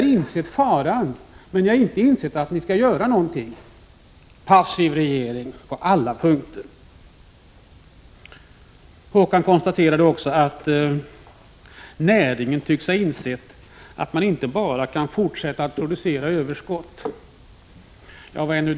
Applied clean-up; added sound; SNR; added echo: none; none; none; none.